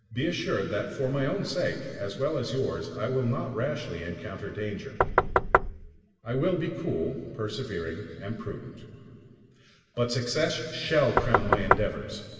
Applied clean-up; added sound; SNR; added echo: none; Knock; -4 dB; reverberation time 2.7 s.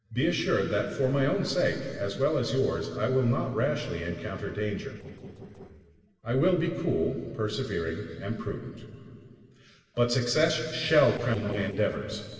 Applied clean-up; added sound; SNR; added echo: neural separator model SepFormer DNS4.